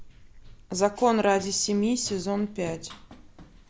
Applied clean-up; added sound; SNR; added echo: none; Run; 20 dB; none.